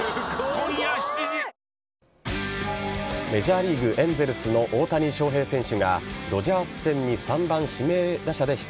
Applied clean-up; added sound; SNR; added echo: none; none; none; none.